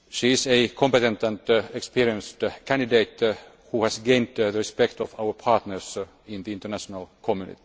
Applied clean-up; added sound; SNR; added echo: none; none; none; none.